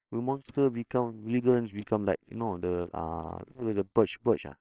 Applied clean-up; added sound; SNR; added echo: neural separator model SepFormer WHAMR!.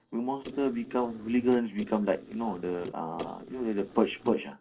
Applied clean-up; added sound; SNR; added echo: neural separator model SepFormer DNS4.